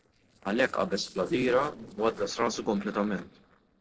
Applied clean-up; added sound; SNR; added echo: neural separator model SepFormer DNS4.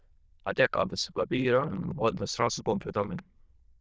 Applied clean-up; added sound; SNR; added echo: neural diffusion model UNIVERSE++.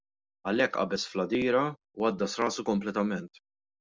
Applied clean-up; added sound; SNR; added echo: none; none; none; none.